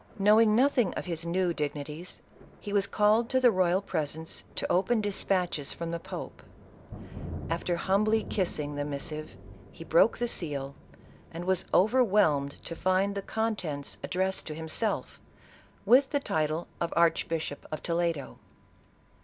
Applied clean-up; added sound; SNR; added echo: none; Thunder; 18 dB; none.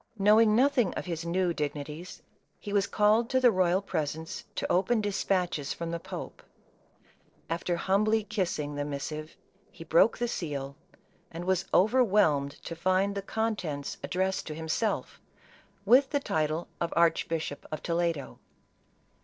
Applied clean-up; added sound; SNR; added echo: neural separator model SepFormer DNS4.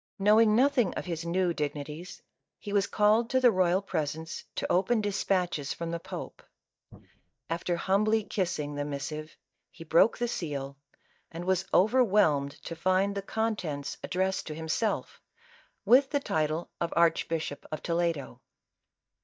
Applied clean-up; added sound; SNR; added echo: neural mask model DeepFilterNet 3.